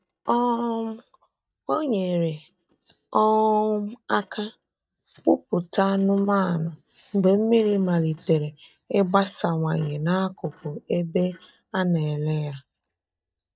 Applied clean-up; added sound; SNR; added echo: neural mask model DeepFilterNet 3.